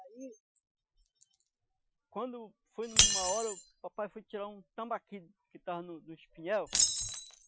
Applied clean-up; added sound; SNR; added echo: classical method Wiener filter.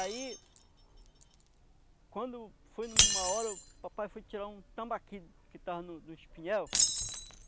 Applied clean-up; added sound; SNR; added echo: none; Shatter; -5 dB; none.